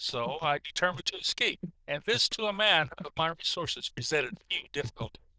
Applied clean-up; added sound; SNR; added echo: neural diffusion model UNIVERSE++.